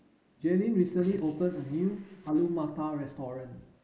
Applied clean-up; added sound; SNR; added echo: neural mask model Resemble Enhance denoiser.